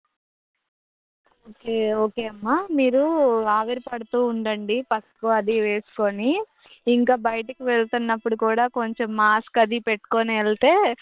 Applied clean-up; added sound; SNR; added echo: neural separator model SepFormer WHAM!.